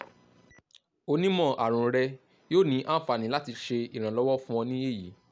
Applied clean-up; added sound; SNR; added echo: none; none; none; none.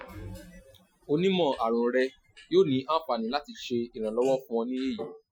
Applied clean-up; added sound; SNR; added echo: classical method Wiener filter.